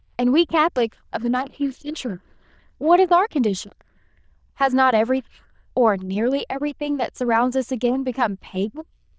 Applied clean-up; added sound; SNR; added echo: neural diffusion model UNIVERSE++.